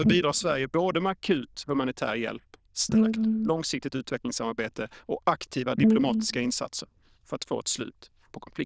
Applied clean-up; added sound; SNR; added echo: neural diffusion model UNIVERSE++.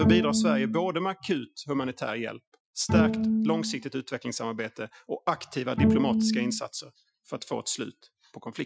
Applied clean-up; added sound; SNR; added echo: classical method Wiener filter.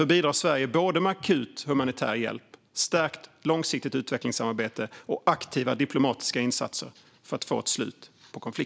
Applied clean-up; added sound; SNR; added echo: none; none; none; none.